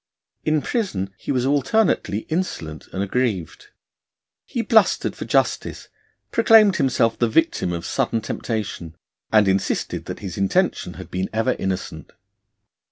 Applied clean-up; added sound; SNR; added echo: none; none; none; none.